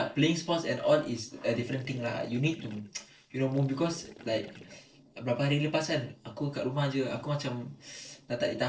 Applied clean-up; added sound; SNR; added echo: neural separator model SepFormer DNS4.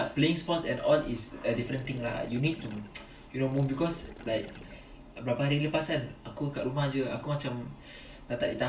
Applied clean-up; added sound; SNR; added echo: none; Gurgling / Liquid; 17 dB; reverberation time 0.2 s.